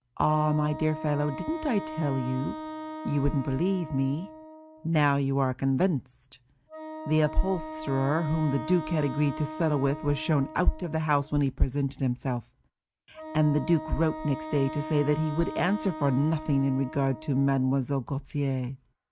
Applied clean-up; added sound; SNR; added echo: none; Wind instrument, woodwind instrument; 12 dB; none.